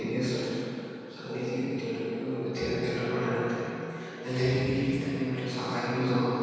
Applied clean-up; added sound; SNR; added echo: none; Wind instrument, woodwind instrument; 19 dB; reverberation time 2.1 s.